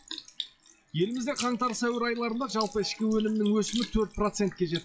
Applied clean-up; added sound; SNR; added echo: classical method WPE with log-MMSE.